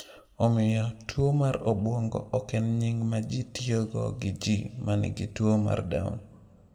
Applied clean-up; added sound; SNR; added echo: none; none; none; reverberation time 1.0 s.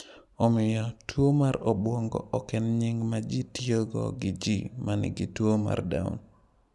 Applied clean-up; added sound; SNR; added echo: none; none; none; none.